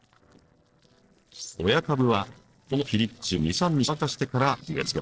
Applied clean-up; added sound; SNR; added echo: neural separator model SepFormer DNS4.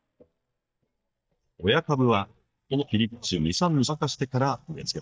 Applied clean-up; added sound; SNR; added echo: neural mask model DeepFilterNet 3.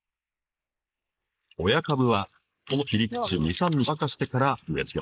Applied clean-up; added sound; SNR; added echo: neural mask model Resemble Enhance denoiser.